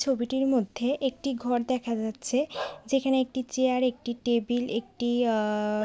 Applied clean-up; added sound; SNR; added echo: none; none; none; none.